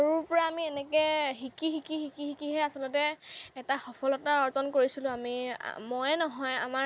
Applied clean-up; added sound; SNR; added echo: none; none; none; none.